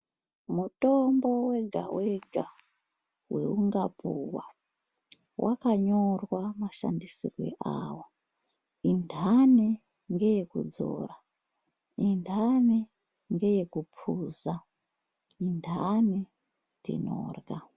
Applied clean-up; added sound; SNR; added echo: none; none; none; none.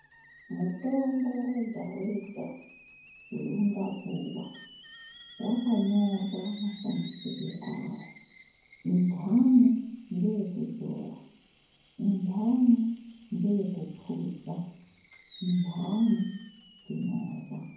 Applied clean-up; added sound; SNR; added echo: none; Boiling / Alarm; 10 dB; reverberation time 0.9 s.